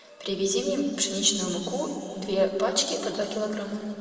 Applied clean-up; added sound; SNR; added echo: none; none; none; reverberation time 2.4 s.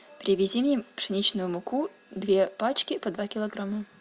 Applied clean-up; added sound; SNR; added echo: none; none; none; none.